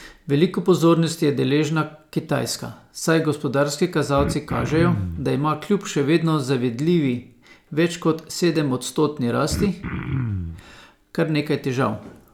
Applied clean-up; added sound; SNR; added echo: none; Cough; 5 dB; none.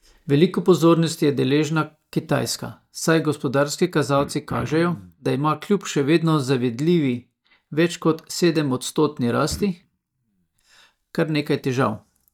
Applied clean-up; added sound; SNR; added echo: neural mask model DeepFilterNet 3.